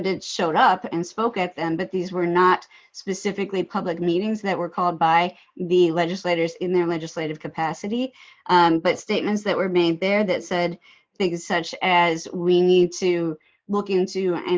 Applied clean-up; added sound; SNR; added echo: neural mask model Resemble Enhance denoiser.